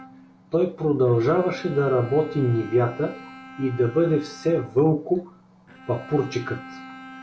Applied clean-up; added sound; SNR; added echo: none; Bowed string instrument; 19 dB; none.